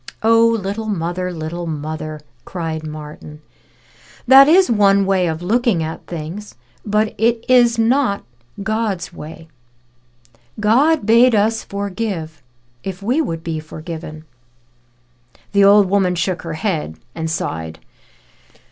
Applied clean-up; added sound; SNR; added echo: none; none; none; none.